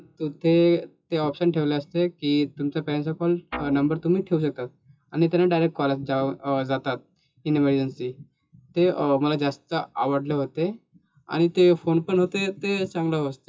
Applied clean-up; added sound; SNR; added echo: classical method WPE with log-MMSE.